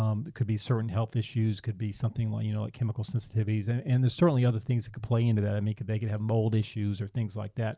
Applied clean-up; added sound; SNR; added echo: none; none; none; none.